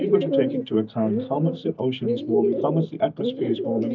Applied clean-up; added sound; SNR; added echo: neural mask model DeepFilterNet 3.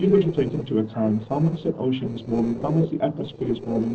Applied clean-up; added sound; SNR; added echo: neural separator model SepFormer DNS4.